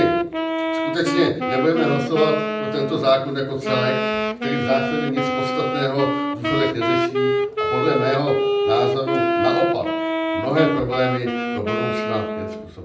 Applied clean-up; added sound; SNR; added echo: none; Wind instrument, woodwind instrument; 0 dB; reverberation time 0.6 s.